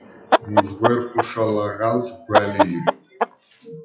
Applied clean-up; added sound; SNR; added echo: classical method WPE with log-MMSE.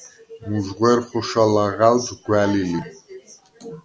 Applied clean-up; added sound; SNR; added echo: none; none; none; none.